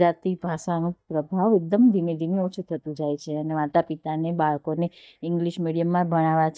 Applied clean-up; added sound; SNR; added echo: neural mask model DeepFilterNet 3.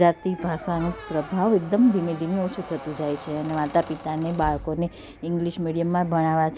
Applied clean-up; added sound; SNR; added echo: none; Squeak; 16 dB; none.